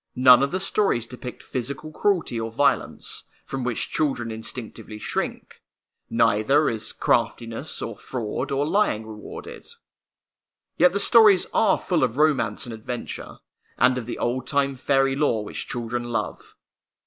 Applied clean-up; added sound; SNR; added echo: none; none; none; none.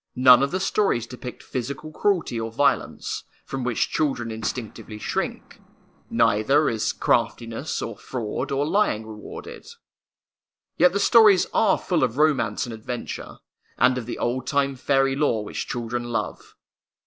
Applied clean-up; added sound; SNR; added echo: neural separator model SepFormer DNS4.